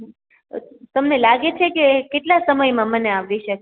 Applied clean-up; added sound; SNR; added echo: none; none; none; none.